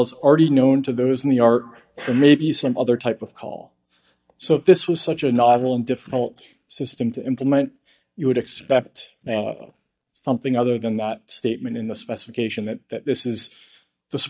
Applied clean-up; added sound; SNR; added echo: neural mask model DeepFilterNet 3.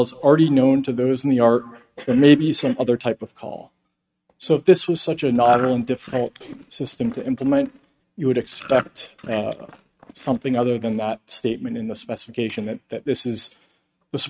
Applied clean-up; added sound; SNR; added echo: neural mask model RNNoise.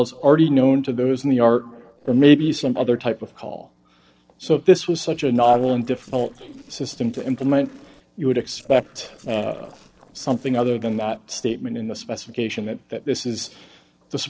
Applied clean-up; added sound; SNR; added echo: neural separator model SepFormer DNS4.